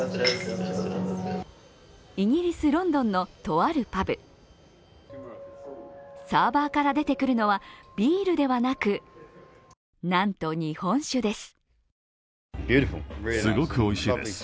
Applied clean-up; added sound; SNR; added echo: none; none; none; none.